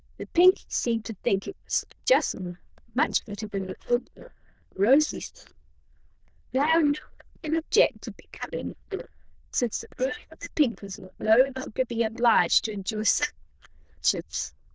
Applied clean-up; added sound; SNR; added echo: neural diffusion model UNIVERSE++.